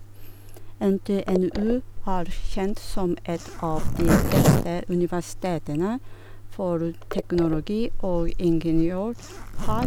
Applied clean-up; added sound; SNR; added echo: none; Zipper (clothing); -1 dB; none.